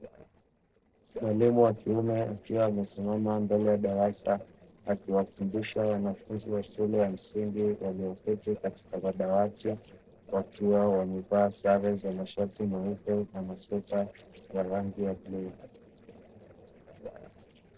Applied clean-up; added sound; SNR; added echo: neural separator model SepFormer DNS4.